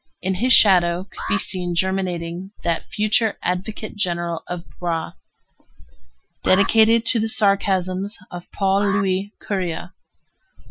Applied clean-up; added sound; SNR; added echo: classical method Wiener filter.